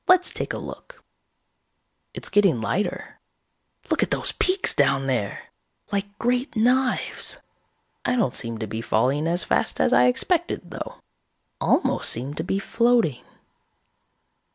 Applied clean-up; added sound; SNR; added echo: none; none; none; none.